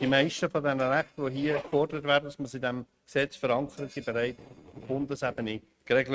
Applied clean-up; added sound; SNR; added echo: neural mask model RNNoise.